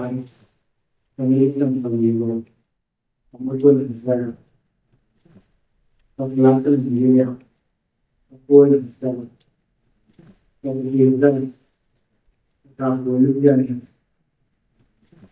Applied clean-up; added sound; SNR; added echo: neural mask model DeepFilterNet 3.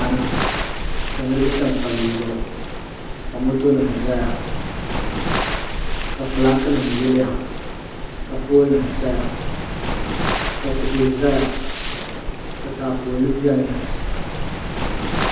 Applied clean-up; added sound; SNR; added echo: none; Waves, surf; 1 dB; reverberation time 0.9 s.